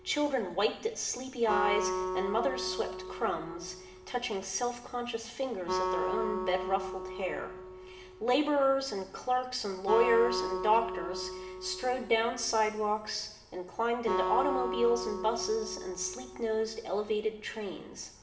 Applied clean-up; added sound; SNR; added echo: none; Acoustic guitar; 6 dB; reverberation time 0.8 s.